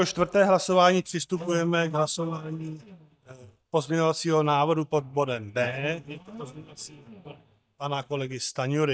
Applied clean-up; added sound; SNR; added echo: neural mask model DeepFilterNet 3.